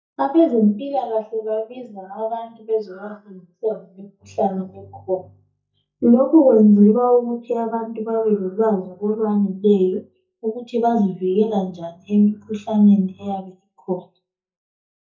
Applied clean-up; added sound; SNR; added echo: neural mask model DeepFilterNet 3.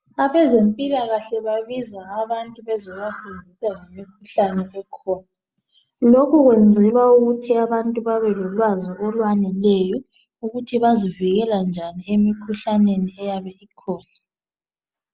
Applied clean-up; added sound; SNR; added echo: none; none; none; none.